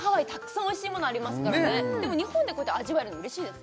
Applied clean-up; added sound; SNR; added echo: none; none; none; none.